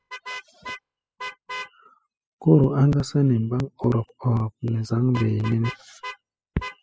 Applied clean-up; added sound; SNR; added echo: classical method spectral subtraction.